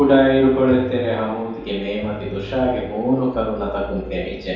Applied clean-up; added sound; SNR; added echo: none; Piano; 15 dB; reverberation time 0.8 s.